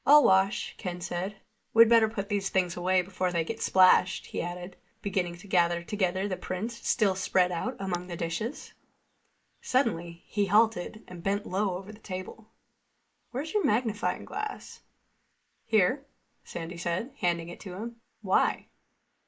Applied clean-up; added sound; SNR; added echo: neural mask model Resemble Enhance denoiser.